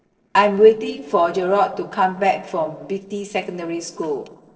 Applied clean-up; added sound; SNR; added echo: neural separator model SepFormer DNS4.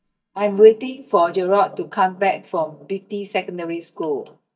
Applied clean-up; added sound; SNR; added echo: neural mask model DeepFilterNet 3.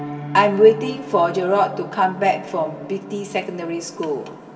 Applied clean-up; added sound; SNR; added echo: none; Piano; 15 dB; reverberation time 1.5 s.